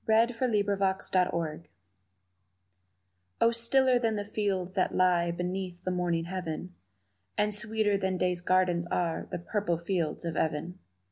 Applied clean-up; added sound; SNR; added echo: none; none; none; none.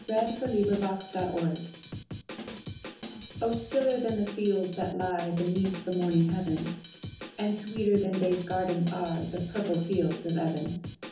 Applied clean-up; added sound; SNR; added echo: none; Drum kit; 12 dB; reverberation time 0.6 s.